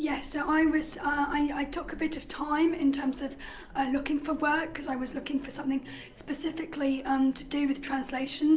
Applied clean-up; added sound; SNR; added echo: none; none; none; none.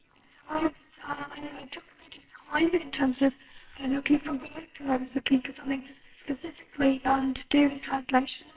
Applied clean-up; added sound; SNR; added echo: neural separator model SepFormer WHAMR!.